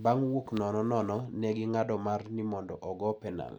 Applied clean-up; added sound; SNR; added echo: none; none; none; none.